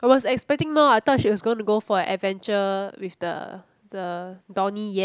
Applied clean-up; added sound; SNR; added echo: none; none; none; none.